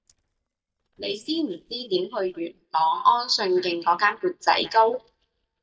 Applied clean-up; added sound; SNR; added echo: neural mask model DeepFilterNet 3.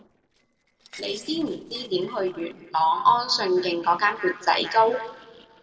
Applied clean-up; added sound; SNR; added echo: neural separator model SepFormer DNS4.